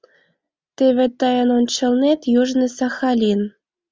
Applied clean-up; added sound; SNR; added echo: none; none; none; none.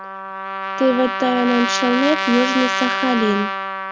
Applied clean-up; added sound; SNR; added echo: none; Trumpet; 3 dB; none.